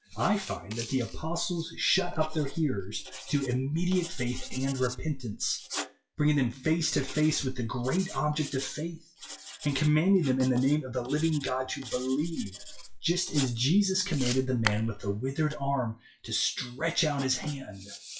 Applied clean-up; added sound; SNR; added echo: classical method WPE with log-MMSE.